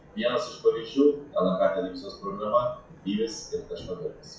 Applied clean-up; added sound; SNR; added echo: classical method WPE with log-MMSE.